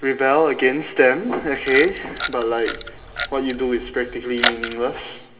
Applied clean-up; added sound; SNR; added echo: none; Camera; 8 dB; reverberation time 2.6 s.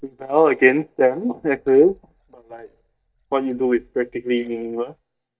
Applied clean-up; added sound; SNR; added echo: neural mask model DeepFilterNet 3.